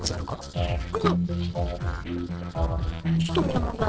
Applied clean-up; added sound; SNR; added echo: neural separator model SepFormer DNS4.